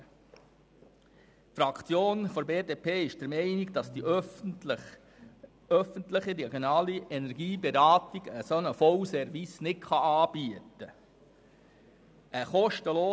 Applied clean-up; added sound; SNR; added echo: none; none; none; none.